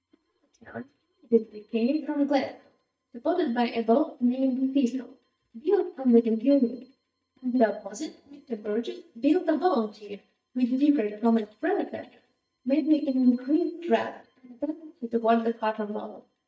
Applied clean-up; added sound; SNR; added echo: neural mask model DeepFilterNet 3.